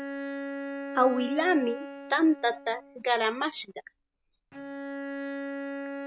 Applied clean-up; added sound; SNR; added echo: none; Bowed string instrument; 8 dB; none.